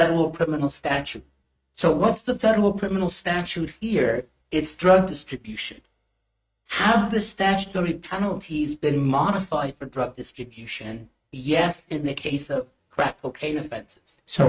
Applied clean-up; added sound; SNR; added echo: neural mask model RNNoise.